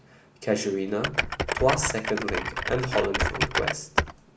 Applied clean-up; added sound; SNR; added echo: none; Typing; 0 dB; none.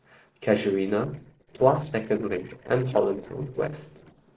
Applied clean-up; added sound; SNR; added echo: neural separator model SepFormer DNS4.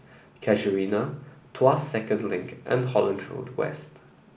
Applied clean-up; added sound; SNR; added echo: none; none; none; none.